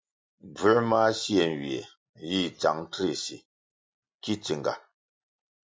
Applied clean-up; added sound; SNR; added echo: none; none; none; none.